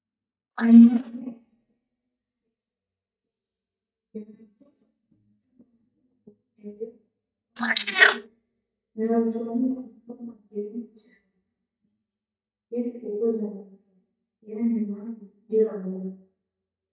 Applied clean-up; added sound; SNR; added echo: neural mask model DeepFilterNet 3.